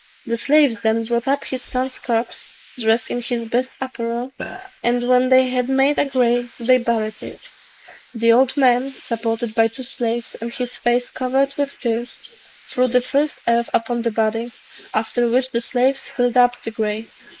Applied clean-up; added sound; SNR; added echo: neural mask model Resemble Enhance denoiser.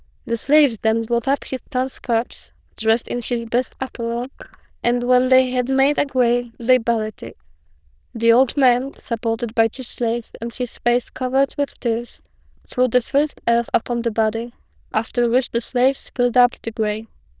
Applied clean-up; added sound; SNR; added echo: neural diffusion model UNIVERSE++.